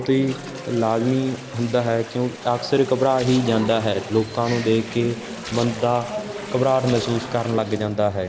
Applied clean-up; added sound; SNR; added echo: none; Splash, splatter + Toilet flush; 16 dB; none.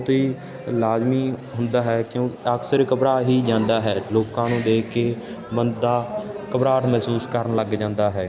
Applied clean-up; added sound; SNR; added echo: none; none; none; none.